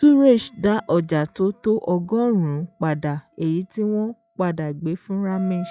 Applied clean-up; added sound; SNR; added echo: classical method log-MMSE.